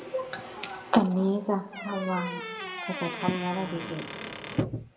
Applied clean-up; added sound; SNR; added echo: none; Squeak / Wood; 5 dB; reverberation time 1.1 s.